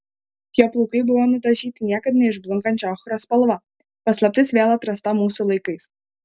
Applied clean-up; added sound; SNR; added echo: none; none; none; none.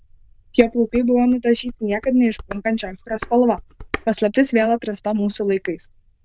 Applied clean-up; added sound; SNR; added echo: neural diffusion model UNIVERSE++.